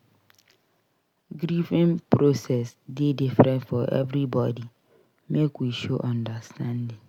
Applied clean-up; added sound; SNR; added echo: none; none; none; none.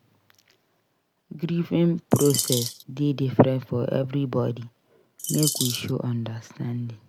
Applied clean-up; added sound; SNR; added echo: none; Bird vocalization, bird call, bird song; 3 dB; none.